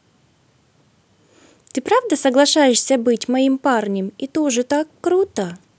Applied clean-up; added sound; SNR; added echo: none; none; none; none.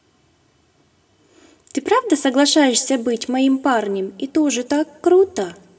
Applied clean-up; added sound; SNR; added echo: none; none; none; reverberation time 0.9 s.